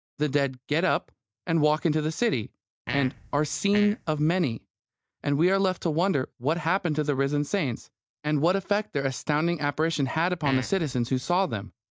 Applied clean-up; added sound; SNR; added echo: neural mask model DeepFilterNet 3.